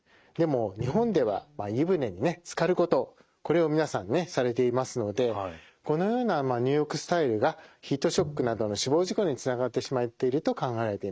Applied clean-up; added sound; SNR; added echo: neural mask model RNNoise.